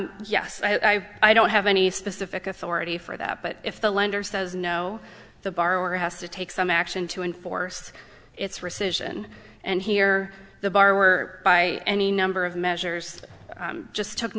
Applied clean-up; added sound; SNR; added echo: none; none; none; none.